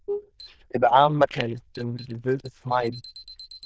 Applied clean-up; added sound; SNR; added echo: neural diffusion model UNIVERSE++.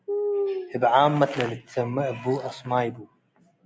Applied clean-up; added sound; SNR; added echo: none; none; none; none.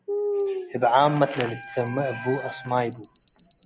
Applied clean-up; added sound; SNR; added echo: none; Alarm + Wind instrument, woodwind instrument; 17 dB; none.